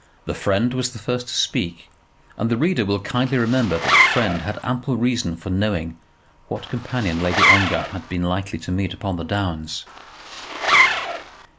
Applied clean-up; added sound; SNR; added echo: none; Zipper (clothing); -2 dB; none.